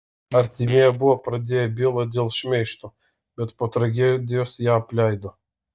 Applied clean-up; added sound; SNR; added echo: neural mask model DeepFilterNet 3.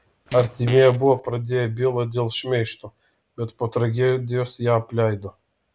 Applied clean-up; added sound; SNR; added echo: none; Fart; 13 dB; none.